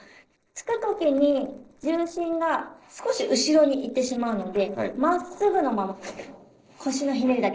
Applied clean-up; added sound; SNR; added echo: neural separator model SepFormer DNS4.